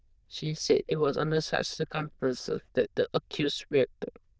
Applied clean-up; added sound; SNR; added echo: neural diffusion model UNIVERSE++.